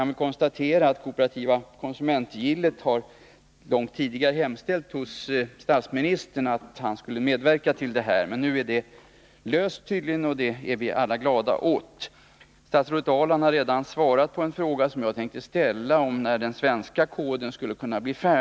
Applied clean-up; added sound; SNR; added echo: none; none; none; none.